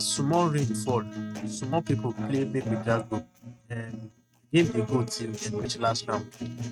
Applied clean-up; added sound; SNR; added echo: neural mask model RNNoise.